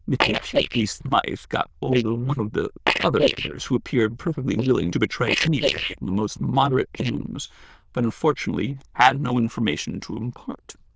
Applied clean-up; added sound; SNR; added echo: neural diffusion model UNIVERSE++.